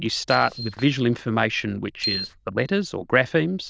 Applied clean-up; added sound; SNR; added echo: neural diffusion model UNIVERSE++.